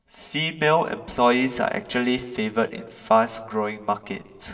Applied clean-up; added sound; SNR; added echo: none; none; none; reverberation time 2.3 s.